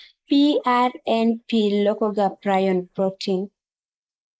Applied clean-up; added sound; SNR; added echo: neural mask model Resemble Enhance denoiser.